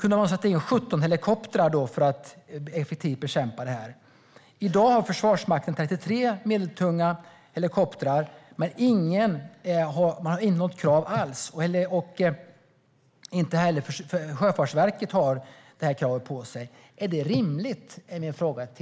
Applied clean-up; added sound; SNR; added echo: none; none; none; none.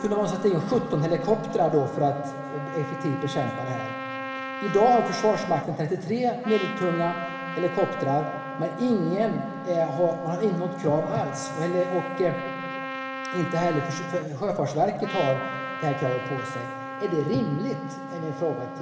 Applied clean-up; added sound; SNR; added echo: none; Trumpet; 9 dB; reverberation time 1.8 s.